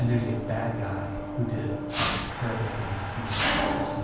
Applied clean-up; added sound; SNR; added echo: none; Mechanisms; 0 dB; reverberation time 1.2 s.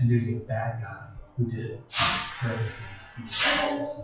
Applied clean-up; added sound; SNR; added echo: classical method WPE with log-MMSE.